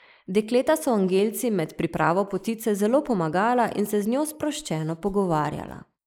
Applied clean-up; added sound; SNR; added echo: neural mask model Resemble Enhance denoiser.